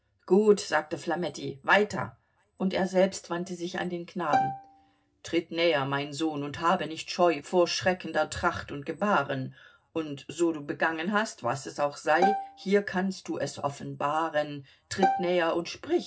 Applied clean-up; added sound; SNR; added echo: none; Bowed string instrument; 2 dB; reverberation time 0.4 s.